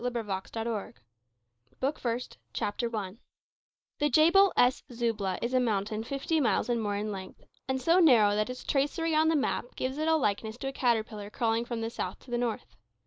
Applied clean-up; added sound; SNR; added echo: neural mask model Resemble Enhance denoiser.